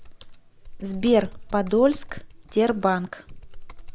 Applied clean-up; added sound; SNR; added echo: none; Computer keyboard; 12 dB; none.